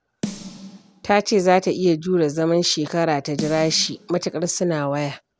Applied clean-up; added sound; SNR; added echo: none; Snare drum; 15 dB; none.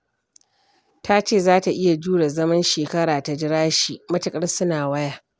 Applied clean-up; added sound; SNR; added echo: none; none; none; none.